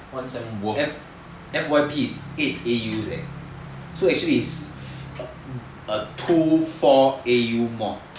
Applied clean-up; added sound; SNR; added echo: none; Motorcycle / Engine; 16 dB; none.